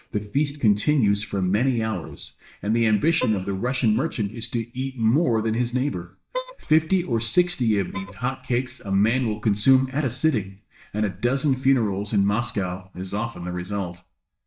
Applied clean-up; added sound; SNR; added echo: neural mask model DeepFilterNet 3.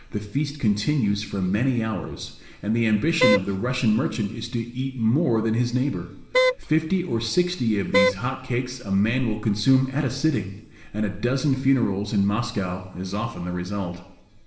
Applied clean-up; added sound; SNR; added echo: none; Wind instrument, woodwind instrument; 0 dB; reverberation time 0.9 s.